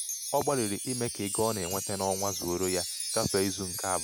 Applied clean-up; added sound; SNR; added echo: none; Wind chime; 4 dB; none.